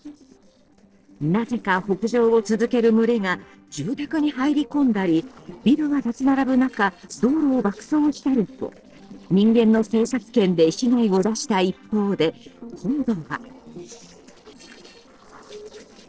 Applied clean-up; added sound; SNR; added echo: neural separator model SepFormer DNS4.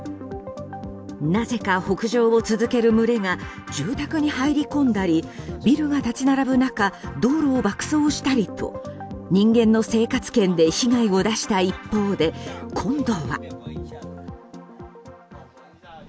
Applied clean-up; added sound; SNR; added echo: none; none; none; none.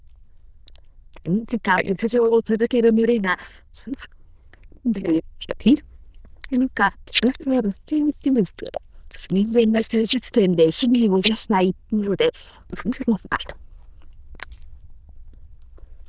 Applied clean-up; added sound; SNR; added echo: neural diffusion model UNIVERSE++.